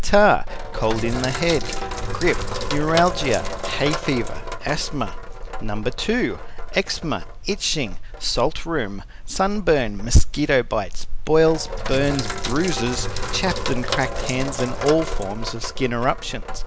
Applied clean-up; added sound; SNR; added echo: none; Sink (filling or washing); 4 dB; none.